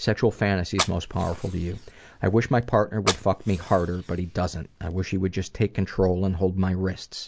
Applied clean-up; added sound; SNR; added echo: none; Fire; 10 dB; none.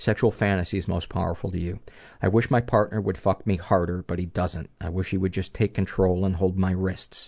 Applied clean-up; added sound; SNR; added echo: none; none; none; none.